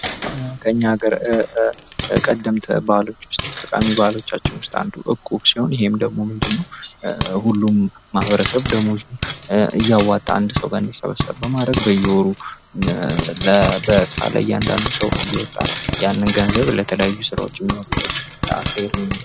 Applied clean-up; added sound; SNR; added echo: none; Frying (food); 5 dB; none.